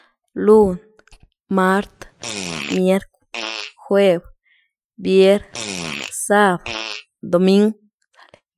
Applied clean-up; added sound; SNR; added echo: classical method Wiener filter.